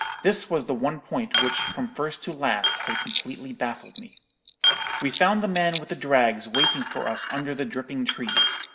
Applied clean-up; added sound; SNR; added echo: none; Coin (dropping); -3 dB; none.